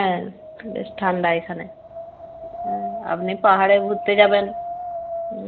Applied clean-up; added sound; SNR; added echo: none; Wind; 10 dB; none.